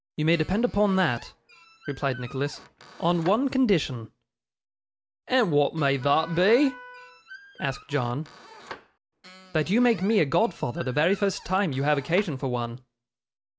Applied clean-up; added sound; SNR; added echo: none; Squeak + Wind instrument, woodwind instrument; 19 dB; none.